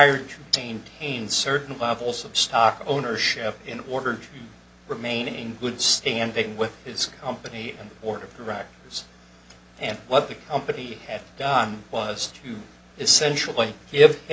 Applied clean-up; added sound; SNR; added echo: none; none; none; none.